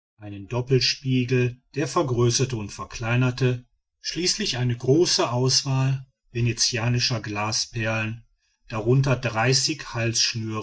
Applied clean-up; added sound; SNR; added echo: neural mask model DeepFilterNet 3.